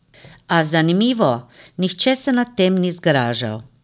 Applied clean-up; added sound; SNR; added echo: none; none; none; none.